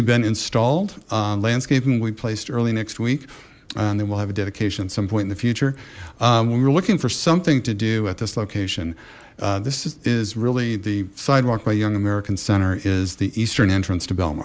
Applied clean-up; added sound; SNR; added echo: none; none; none; none.